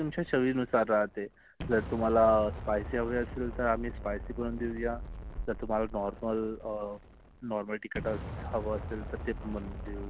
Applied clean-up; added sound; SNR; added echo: none; Explosion; 9 dB; none.